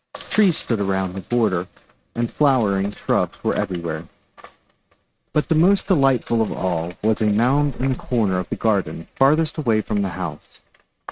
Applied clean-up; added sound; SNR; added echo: neural mask model RNNoise.